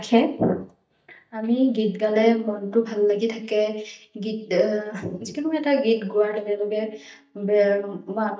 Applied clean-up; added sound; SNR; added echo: neural mask model DeepFilterNet 3.